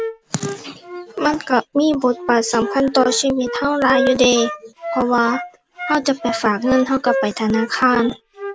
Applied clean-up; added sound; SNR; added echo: none; Wind instrument, woodwind instrument; 9 dB; none.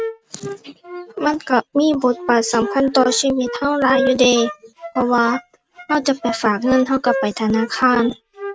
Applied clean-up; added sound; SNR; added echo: neural mask model RNNoise.